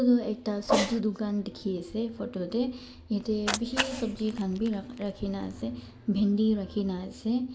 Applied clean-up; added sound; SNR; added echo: none; Cat; 8 dB; none.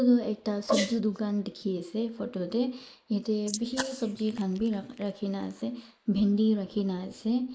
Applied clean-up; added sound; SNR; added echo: neural mask model Resemble Enhance denoiser.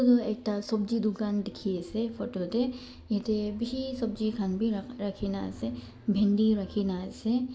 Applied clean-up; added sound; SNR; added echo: none; none; none; none.